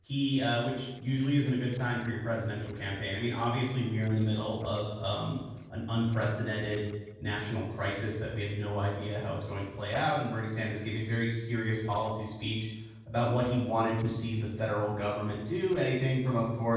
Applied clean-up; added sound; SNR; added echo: neural separator model SepFormer DNS4.